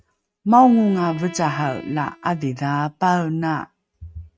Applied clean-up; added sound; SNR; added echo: neural mask model RNNoise.